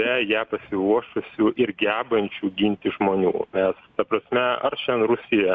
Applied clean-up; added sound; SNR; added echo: none; none; none; none.